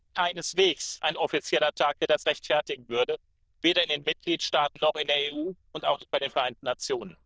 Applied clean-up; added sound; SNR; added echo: neural diffusion model UNIVERSE++.